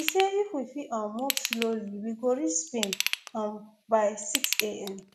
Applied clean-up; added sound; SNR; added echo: none; Ratchet, pawl / Tools; 5 dB; none.